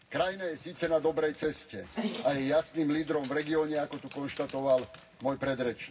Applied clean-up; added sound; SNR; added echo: none; Dog; 14 dB; reverberation time 0.4 s.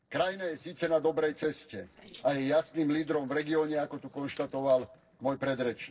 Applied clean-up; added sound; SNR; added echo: neural separator model SepFormer DNS4.